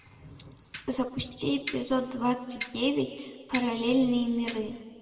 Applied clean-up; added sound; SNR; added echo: none; Clock; 10 dB; reverberation time 1.6 s.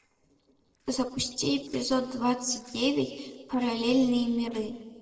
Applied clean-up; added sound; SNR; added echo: neural separator model SepFormer DNS4.